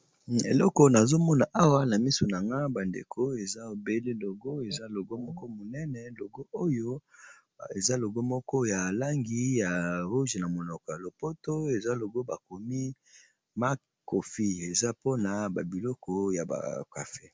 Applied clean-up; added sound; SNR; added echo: none; none; none; none.